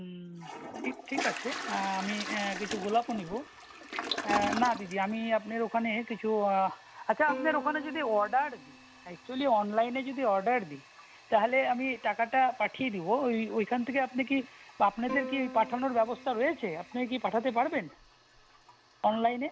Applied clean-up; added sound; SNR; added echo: none; Plucked string instrument + Toilet flush; 12 dB; none.